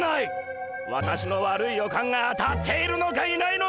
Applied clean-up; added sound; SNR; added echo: none; none; none; none.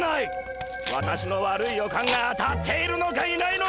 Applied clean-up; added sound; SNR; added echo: none; Tearing; 11 dB; none.